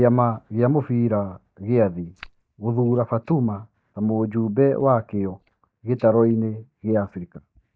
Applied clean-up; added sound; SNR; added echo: neural mask model DeepFilterNet 3.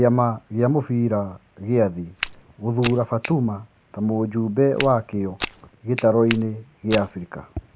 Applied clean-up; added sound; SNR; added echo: none; Walk, footsteps + Finger snapping; 10 dB; none.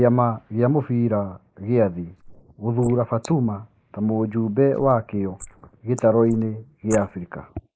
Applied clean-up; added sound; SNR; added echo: neural mask model Resemble Enhance denoiser.